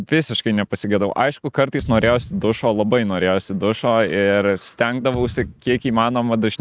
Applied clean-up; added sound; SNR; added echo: neural mask model RNNoise.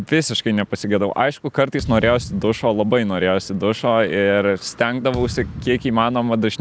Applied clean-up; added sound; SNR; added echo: none; Thump, thud; 14 dB; none.